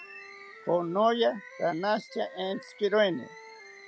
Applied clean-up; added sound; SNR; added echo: none; Wind instrument, woodwind instrument + Bird; 19 dB; none.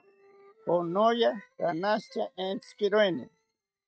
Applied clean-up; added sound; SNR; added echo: neural mask model RNNoise.